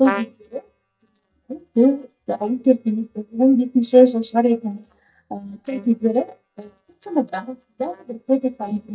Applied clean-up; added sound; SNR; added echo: neural mask model DeepFilterNet 3.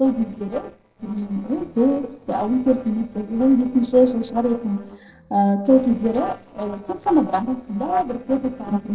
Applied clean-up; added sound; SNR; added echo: neural separator model SepFormer DNS4.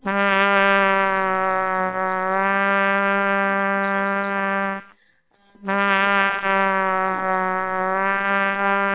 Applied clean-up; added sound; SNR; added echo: neural separator model SepFormer WHAMR!.